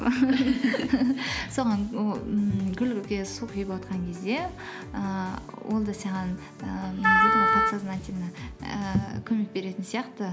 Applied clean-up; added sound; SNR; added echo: none; Wind instrument, woodwind instrument; -4 dB; none.